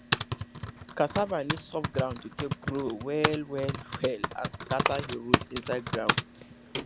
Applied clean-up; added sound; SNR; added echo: none; Typing; 0 dB; none.